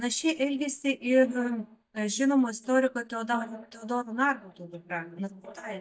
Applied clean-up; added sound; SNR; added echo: neural mask model DeepFilterNet 3.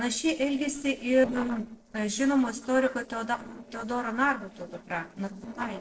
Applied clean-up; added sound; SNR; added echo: neural separator model SepFormer DNS4.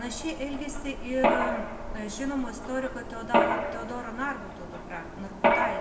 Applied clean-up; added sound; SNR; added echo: none; Mechanisms; -4 dB; reverberation time 0.8 s.